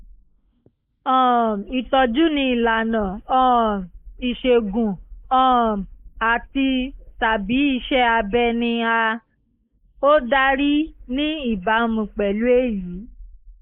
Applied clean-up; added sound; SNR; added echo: neural mask model Resemble Enhance denoiser.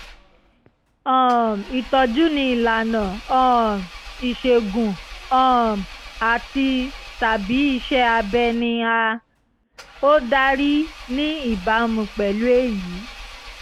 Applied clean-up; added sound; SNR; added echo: none; Engine; 17 dB; none.